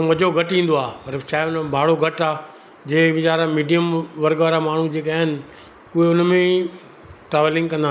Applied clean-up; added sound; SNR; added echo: none; none; none; none.